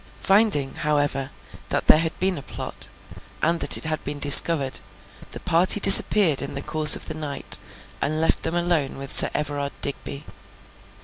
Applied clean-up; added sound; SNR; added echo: none; none; none; none.